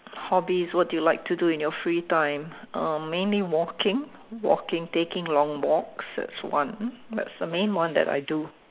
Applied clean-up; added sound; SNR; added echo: neural mask model Resemble Enhance denoiser.